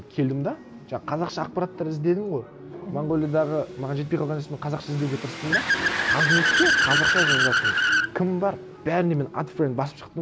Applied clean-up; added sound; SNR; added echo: none; Accelerating, revving, vroom / Car; 0 dB; none.